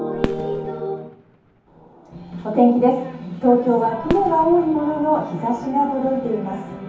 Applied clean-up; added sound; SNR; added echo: none; Fireworks; 14 dB; reverberation time 0.6 s.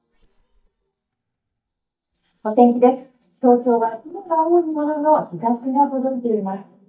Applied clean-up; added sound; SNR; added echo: neural mask model DeepFilterNet 3.